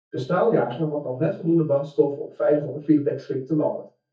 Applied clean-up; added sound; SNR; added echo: neural mask model DeepFilterNet 3.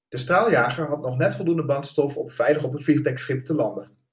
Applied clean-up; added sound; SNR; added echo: none; none; none; none.